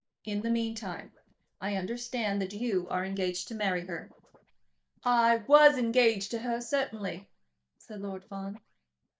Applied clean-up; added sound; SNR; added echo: neural mask model DeepFilterNet 3.